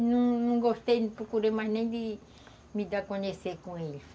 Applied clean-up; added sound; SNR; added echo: none; none; none; none.